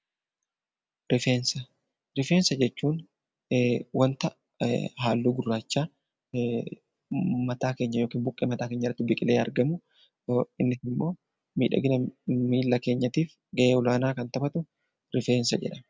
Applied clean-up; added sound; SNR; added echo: none; none; none; none.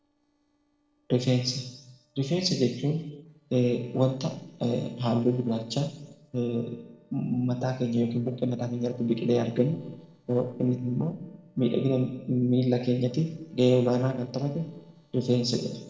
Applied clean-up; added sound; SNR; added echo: neural separator model SepFormer DNS4.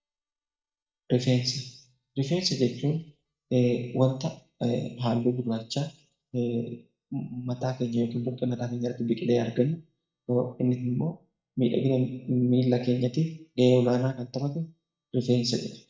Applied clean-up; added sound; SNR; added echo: neural mask model DeepFilterNet 3.